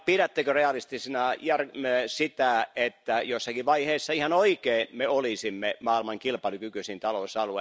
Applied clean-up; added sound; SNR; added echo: none; none; none; none.